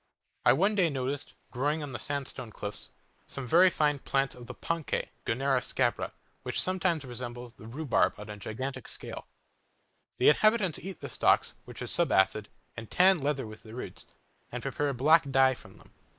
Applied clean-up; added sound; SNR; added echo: neural mask model Resemble Enhance denoiser.